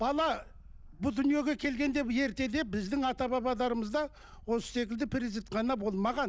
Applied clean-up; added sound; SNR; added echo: none; Purr; 19 dB; none.